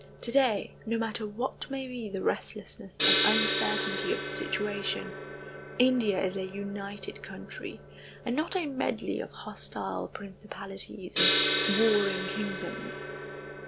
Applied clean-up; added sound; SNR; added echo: none; Gong; -5 dB; none.